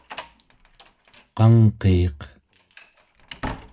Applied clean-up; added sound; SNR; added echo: none; Slam; 18 dB; reverberation time 0.2 s.